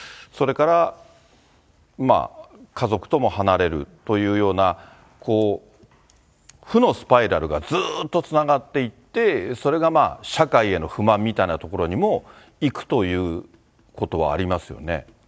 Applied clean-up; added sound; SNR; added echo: none; none; none; none.